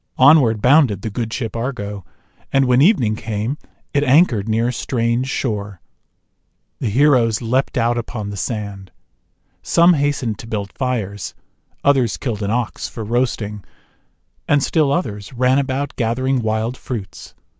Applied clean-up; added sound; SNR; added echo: none; none; none; none.